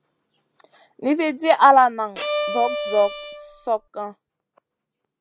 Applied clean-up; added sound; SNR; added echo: none; Bowed string instrument; 6 dB; none.